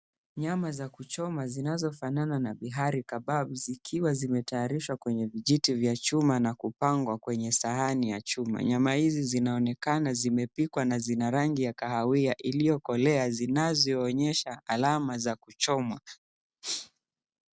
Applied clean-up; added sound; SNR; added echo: none; none; none; none.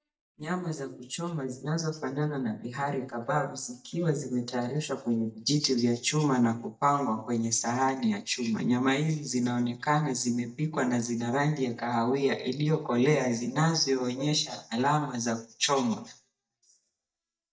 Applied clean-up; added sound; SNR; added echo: neural mask model DeepFilterNet 3.